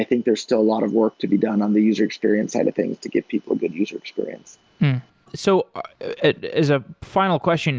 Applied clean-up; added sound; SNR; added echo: none; none; none; none.